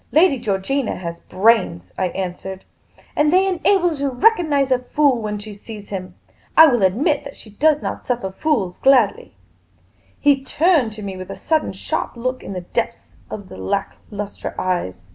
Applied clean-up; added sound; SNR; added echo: none; none; none; none.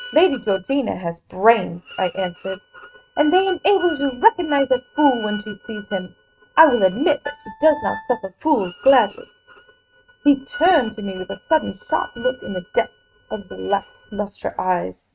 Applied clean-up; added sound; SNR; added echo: neural mask model RNNoise.